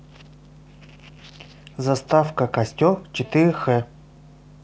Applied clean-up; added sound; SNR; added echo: none; none; none; none.